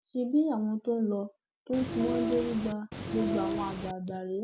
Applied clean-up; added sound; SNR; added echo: none; Train; 2 dB; none.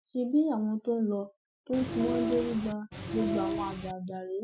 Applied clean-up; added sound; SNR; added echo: classical method Wiener filter.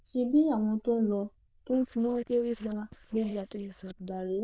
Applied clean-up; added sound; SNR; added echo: neural diffusion model UNIVERSE++.